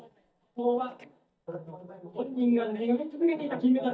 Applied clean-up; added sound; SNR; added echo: neural mask model DeepFilterNet 3.